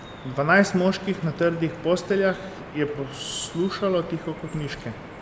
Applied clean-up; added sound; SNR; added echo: none; Drip; 15 dB; none.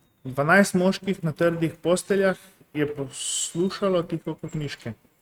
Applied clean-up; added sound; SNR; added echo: neural mask model RNNoise.